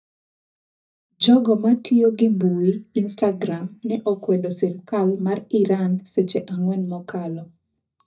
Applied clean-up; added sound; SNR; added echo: neural mask model DeepFilterNet 3.